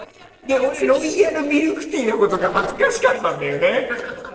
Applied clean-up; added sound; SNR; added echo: neural separator model SepFormer DNS4.